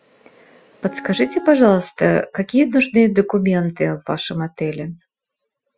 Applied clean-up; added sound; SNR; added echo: classical method Wiener filter.